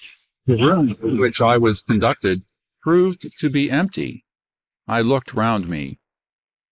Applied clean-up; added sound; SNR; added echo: neural mask model Resemble Enhance denoiser.